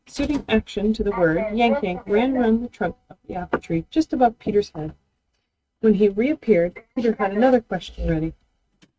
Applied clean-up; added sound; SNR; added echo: neural mask model RNNoise.